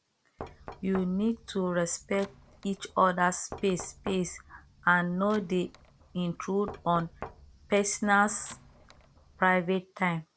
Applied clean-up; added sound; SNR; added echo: none; Knock; 18 dB; none.